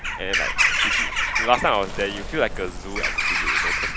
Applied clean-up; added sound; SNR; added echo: none; Bird vocalization, bird call, bird song / Crow; -3 dB; none.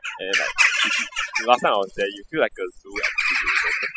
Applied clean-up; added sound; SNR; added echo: classical method spectral subtraction.